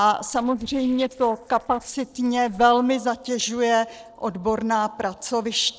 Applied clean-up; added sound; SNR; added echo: neural separator model SepFormer DNS4.